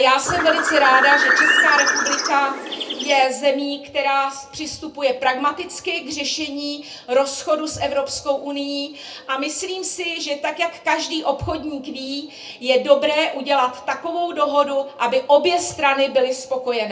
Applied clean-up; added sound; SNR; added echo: none; Bird; -2 dB; reverberation time 0.3 s.